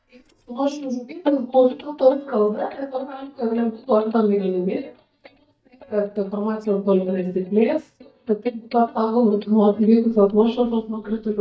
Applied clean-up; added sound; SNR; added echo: neural mask model DeepFilterNet 3.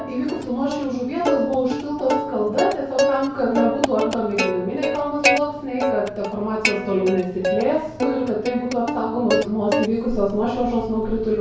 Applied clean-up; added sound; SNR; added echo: none; Plucked string instrument; 3 dB; reverberation time 0.6 s.